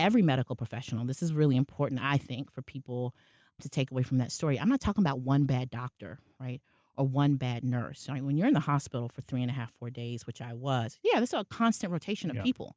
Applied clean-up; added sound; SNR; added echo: none; none; none; none.